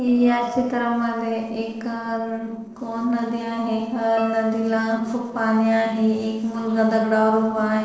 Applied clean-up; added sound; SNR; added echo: neural separator model SepFormer DNS4.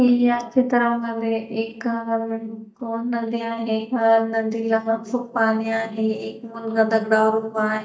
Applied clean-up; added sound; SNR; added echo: neural mask model DeepFilterNet 3.